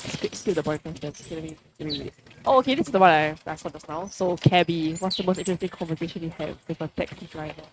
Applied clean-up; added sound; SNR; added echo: neural mask model RNNoise.